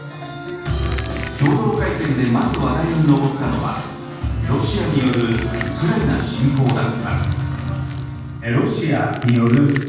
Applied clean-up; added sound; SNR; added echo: none; Crushing; 17 dB; reverberation time 1.2 s.